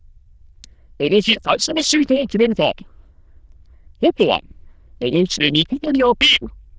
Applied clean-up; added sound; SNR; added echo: neural diffusion model UNIVERSE++.